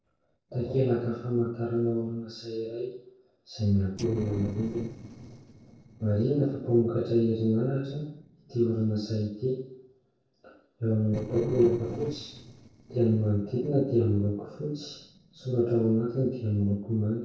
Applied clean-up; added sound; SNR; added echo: neural separator model SepFormer DNS4.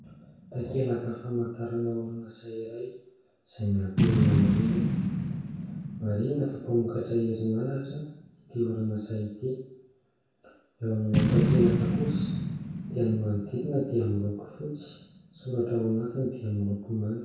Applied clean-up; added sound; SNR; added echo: none; Boom; 1 dB; reverberation time 0.7 s.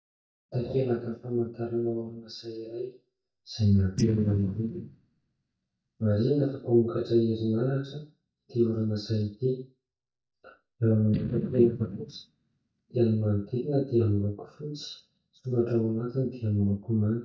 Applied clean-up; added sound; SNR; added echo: neural mask model DeepFilterNet 3.